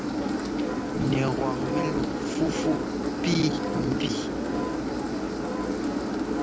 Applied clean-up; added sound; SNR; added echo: none; Engine; -4 dB; none.